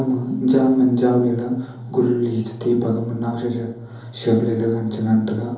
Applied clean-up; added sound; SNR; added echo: none; none; none; reverberation time 2.8 s.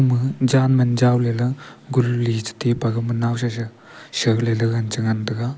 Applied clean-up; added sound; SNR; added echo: none; none; none; none.